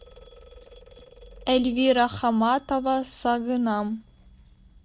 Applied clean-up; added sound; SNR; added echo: neural separator model SepFormer DNS4.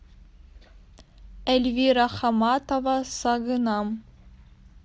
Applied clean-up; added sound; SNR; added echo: none; none; none; none.